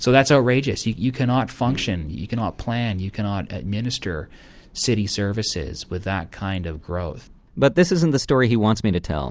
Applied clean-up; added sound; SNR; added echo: none; none; none; none.